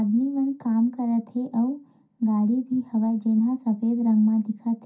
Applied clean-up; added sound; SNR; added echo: none; none; none; reverberation time 0.3 s.